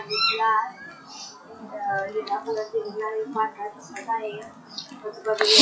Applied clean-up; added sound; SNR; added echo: classical method WPE with log-MMSE.